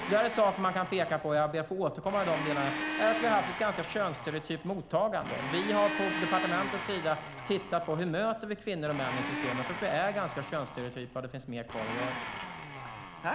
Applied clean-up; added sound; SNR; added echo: none; Domestic sounds, home sounds; 6 dB; none.